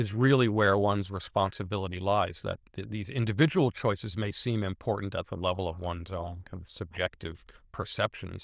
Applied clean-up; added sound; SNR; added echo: neural diffusion model UNIVERSE++.